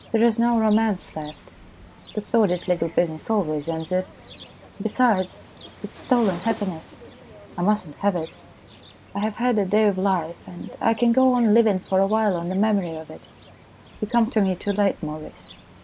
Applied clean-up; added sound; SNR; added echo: none; Cricket; 20 dB; none.